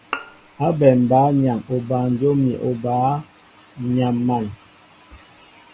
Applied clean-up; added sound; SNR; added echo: none; Bowed string instrument; 15 dB; none.